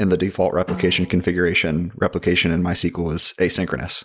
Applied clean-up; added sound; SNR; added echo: none; Drum; 17 dB; none.